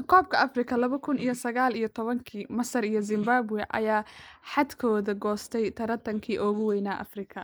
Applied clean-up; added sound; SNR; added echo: neural mask model Resemble Enhance denoiser.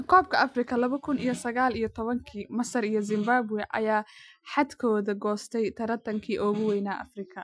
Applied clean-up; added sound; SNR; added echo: classical method Wiener filter.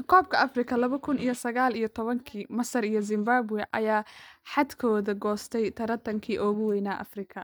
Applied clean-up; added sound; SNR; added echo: neural mask model DeepFilterNet 3.